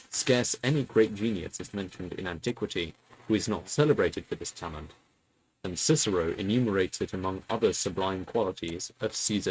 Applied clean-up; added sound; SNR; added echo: neural mask model RNNoise.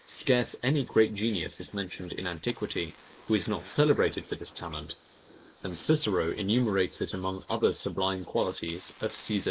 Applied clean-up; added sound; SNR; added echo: neural mask model Resemble Enhance denoiser.